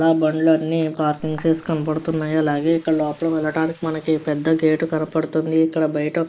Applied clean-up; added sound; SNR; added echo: neural mask model Resemble Enhance denoiser.